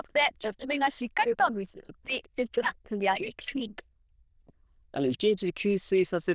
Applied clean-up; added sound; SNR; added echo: neural diffusion model UNIVERSE++.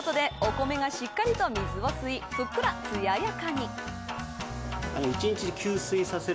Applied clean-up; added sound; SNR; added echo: none; Wind instrument, woodwind instrument; 12 dB; none.